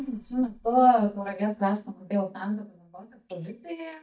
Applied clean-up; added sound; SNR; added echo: neural mask model DeepFilterNet 3.